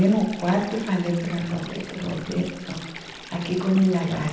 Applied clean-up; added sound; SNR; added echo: none; Stream; 16 dB; reverberation time 0.9 s.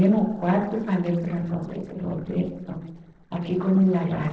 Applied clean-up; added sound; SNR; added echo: neural separator model SepFormer DNS4.